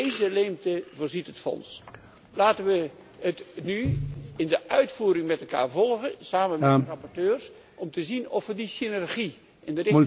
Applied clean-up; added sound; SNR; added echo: none; none; none; none.